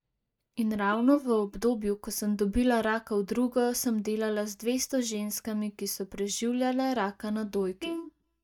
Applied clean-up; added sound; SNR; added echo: neural mask model DeepFilterNet 3.